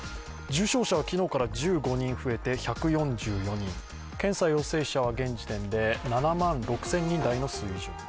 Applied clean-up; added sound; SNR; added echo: none; none; none; none.